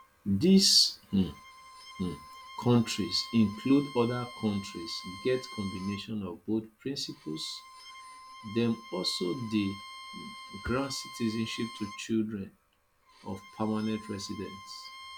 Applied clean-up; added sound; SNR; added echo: none; Bowed string instrument; 17 dB; none.